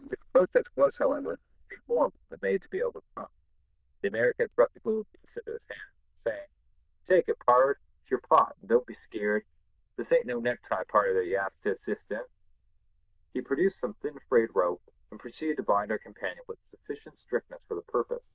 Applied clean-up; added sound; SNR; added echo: neural diffusion model UNIVERSE++.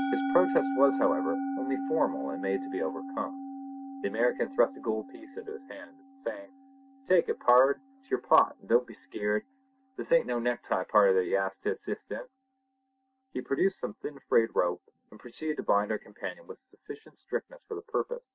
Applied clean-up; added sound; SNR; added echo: none; Musical instrument; 9 dB; none.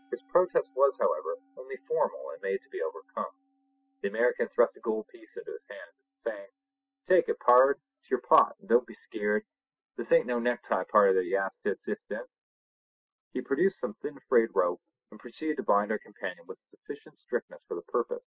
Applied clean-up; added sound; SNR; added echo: classical method spectral subtraction.